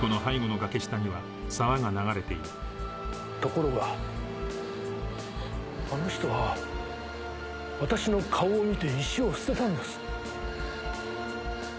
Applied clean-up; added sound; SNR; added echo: none; Snare drum; 10 dB; none.